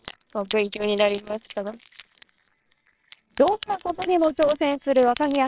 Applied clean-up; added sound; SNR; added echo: neural separator model SepFormer WHAMR!.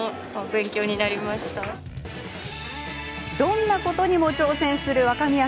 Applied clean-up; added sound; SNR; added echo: none; none; none; none.